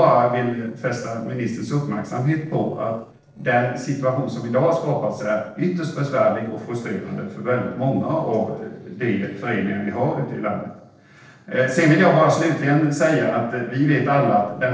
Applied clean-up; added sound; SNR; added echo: neural separator model SepFormer DNS4.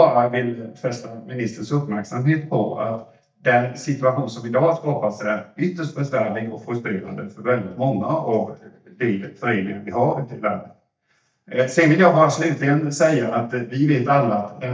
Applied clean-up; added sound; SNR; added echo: neural mask model DeepFilterNet 3.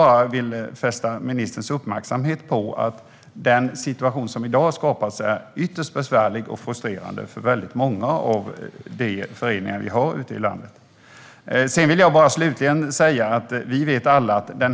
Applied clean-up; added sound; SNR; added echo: none; none; none; none.